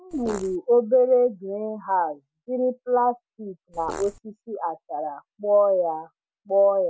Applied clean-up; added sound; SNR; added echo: none; Fart; 13 dB; none.